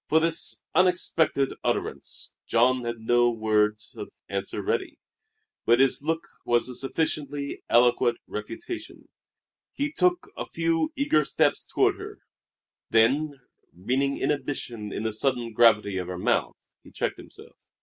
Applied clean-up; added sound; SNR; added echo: none; none; none; none.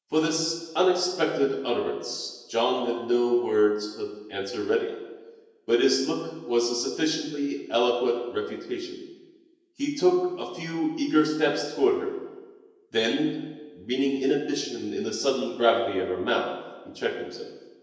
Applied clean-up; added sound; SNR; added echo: none; none; none; reverberation time 1.0 s.